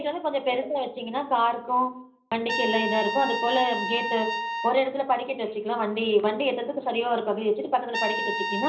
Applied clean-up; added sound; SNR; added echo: none; Trumpet; 7 dB; reverberation time 0.5 s.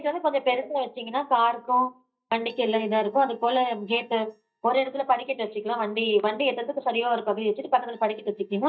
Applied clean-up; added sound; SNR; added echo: neural mask model DeepFilterNet 3.